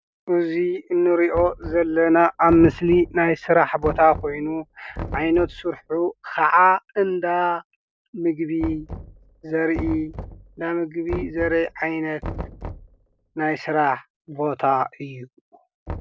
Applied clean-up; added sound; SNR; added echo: none; Knock; 15 dB; none.